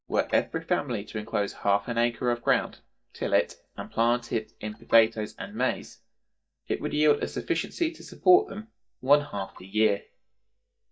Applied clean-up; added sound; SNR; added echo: neural mask model DeepFilterNet 3.